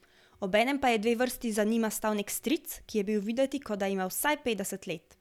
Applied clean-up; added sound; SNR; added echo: none; none; none; none.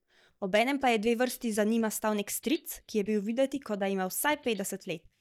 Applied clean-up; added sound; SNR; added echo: neural mask model DeepFilterNet 3.